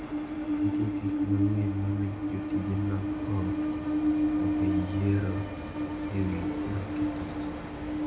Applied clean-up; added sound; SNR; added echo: none; Train; -3 dB; reverberation time 1.0 s.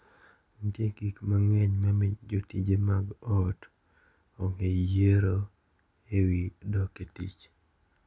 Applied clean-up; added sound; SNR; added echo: none; none; none; none.